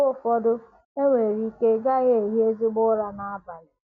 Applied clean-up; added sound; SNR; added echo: none; none; none; none.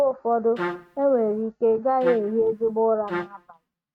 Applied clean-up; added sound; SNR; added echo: neural mask model RNNoise.